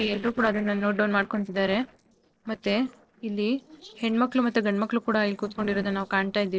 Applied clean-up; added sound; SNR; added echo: neural separator model SepFormer DNS4.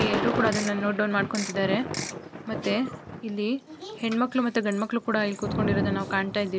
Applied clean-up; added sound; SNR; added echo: none; Ratchet, pawl / Percussion + Thunder / Rain; 5 dB; none.